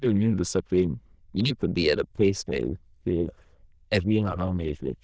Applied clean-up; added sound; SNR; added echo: neural diffusion model UNIVERSE++.